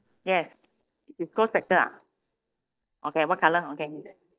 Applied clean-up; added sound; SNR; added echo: neural mask model DeepFilterNet 3.